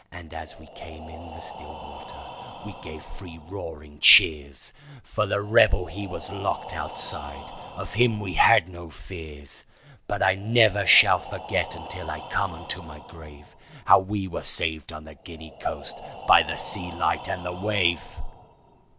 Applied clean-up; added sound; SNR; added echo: none; Breathing; 15 dB; none.